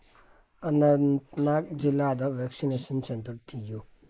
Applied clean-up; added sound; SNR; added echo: neural mask model Resemble Enhance denoiser.